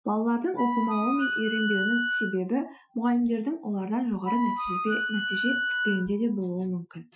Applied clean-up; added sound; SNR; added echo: classical method Wiener filter.